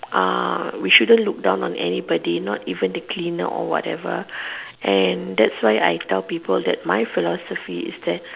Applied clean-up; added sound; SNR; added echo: none; none; none; none.